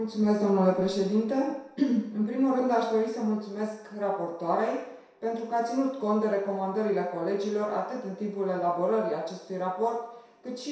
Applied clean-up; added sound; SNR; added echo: none; none; none; reverberation time 0.7 s.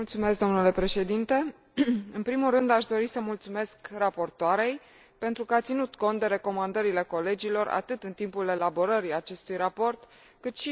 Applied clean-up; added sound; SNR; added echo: none; none; none; none.